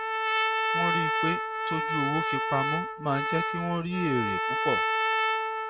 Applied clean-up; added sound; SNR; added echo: none; Trumpet; -4 dB; none.